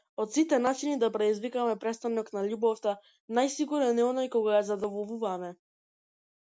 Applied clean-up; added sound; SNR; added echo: none; none; none; none.